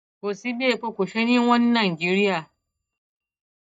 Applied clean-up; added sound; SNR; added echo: neural mask model DeepFilterNet 3.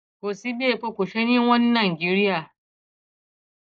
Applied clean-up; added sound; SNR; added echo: neural mask model Resemble Enhance denoiser.